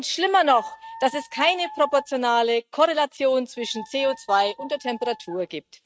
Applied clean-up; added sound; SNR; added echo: neural mask model RNNoise.